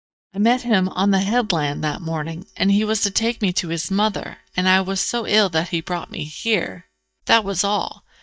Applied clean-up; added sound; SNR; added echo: neural mask model DeepFilterNet 3.